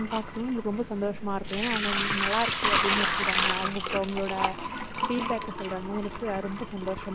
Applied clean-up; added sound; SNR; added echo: none; Sink (filling or washing) / Liquid; -2 dB; none.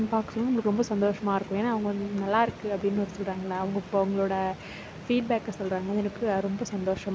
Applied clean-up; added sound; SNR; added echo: none; none; none; none.